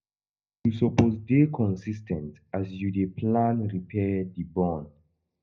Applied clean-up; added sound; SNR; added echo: none; none; none; reverberation time 0.3 s.